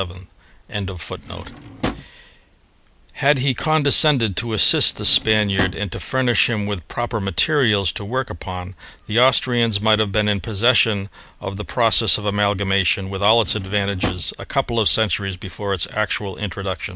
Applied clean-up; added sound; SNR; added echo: none; Drawer open or close; 10 dB; none.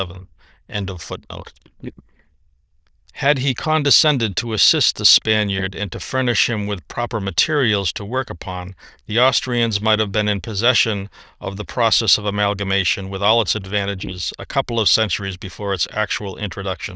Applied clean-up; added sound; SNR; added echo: neural diffusion model UNIVERSE++.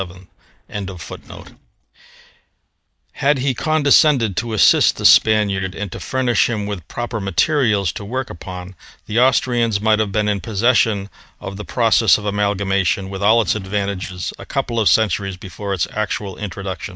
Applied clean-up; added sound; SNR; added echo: neural mask model DeepFilterNet 3.